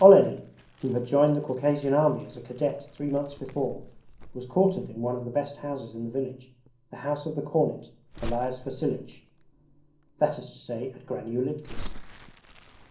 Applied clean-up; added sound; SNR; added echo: none; Crumpling, crinkling; 15 dB; reverberation time 0.6 s.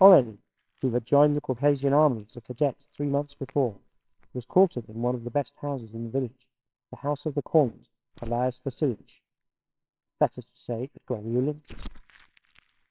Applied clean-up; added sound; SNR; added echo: neural separator model SepFormer WHAMR!.